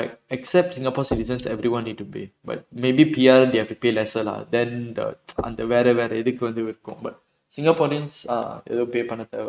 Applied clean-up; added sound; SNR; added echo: neural mask model RNNoise.